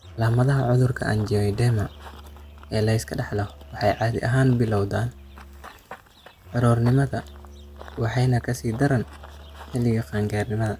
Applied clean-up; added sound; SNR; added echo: none; Run / Bird vocalization, bird call, bird song + Musical instrument; 18 dB; none.